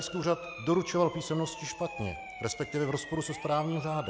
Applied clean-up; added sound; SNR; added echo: none; Siren; 13 dB; none.